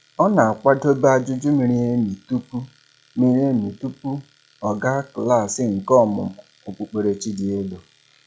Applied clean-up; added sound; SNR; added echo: classical method log-MMSE.